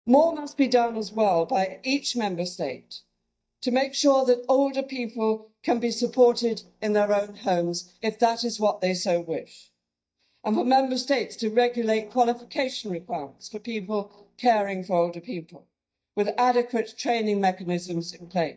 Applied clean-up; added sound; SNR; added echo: neural mask model DeepFilterNet 3.